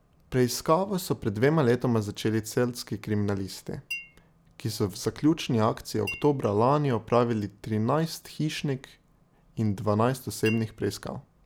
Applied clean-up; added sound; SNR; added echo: none; Chink, clink; 15 dB; none.